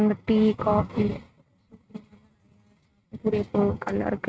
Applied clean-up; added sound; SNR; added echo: neural mask model RNNoise.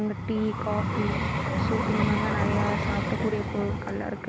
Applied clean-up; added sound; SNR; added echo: none; Vehicle; -2 dB; none.